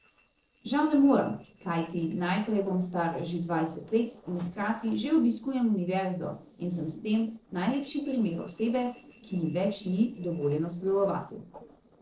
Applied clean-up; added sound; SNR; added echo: neural separator model SepFormer DNS4.